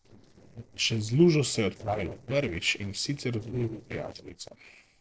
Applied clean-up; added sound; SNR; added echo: neural separator model SepFormer DNS4.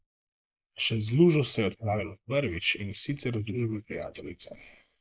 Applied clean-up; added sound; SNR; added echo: neural mask model Resemble Enhance denoiser.